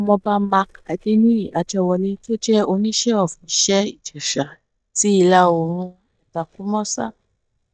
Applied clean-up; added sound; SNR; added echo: neural mask model DeepFilterNet 3.